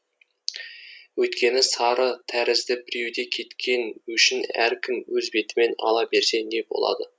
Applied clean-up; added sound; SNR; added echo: none; none; none; none.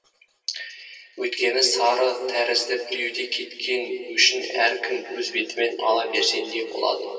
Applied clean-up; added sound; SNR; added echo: none; none; none; reverberation time 2.6 s.